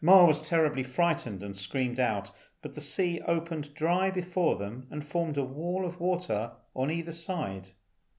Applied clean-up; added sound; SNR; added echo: none; none; none; none.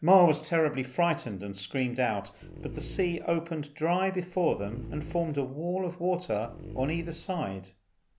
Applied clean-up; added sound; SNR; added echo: none; Dog; 13 dB; none.